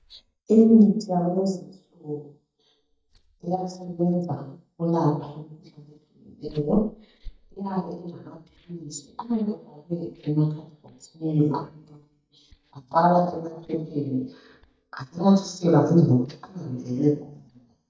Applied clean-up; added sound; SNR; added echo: neural mask model DeepFilterNet 3.